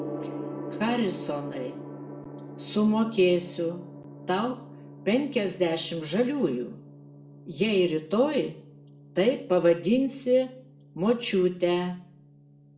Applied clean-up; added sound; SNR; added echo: none; Gong; 14 dB; reverberation time 0.5 s.